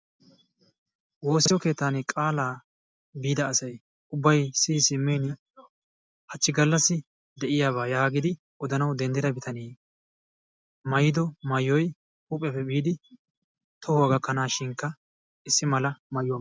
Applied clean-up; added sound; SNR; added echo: none; none; none; none.